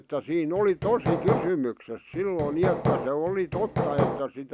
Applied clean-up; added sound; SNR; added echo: none; Hammer; 1 dB; none.